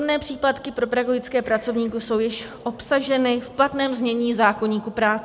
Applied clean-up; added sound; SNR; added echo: none; none; none; none.